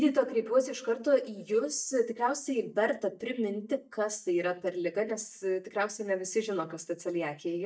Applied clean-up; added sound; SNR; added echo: neural mask model DeepFilterNet 3.